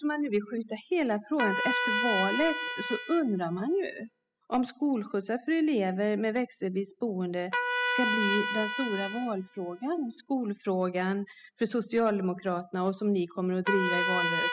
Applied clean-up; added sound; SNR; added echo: classical method spectral subtraction.